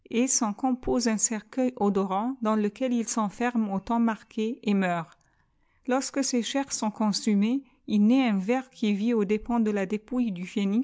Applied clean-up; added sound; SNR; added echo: none; none; none; none.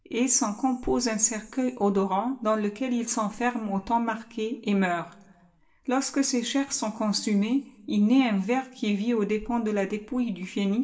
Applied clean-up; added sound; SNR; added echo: none; none; none; reverberation time 0.5 s.